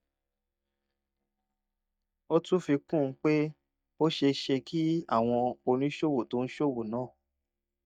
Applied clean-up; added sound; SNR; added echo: neural mask model DeepFilterNet 3.